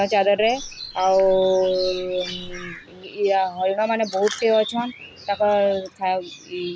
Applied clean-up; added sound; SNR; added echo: none; Walk, footsteps; 19 dB; none.